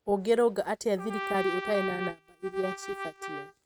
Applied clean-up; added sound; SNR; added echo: neural mask model RNNoise.